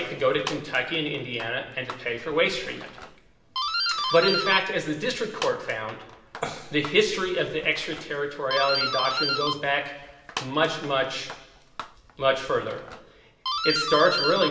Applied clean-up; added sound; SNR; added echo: none; Doorbell; 6 dB; reverberation time 1.2 s.